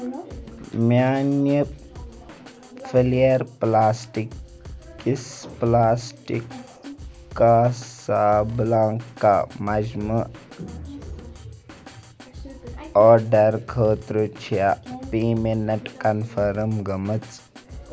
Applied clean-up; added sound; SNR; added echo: none; Drum kit; 20 dB; none.